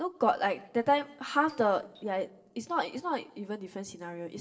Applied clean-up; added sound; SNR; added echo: neural separator model SepFormer DNS4.